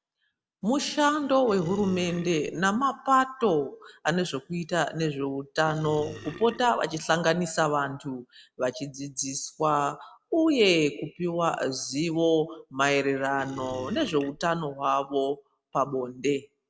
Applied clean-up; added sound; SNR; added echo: none; Burping, eructation; 16 dB; none.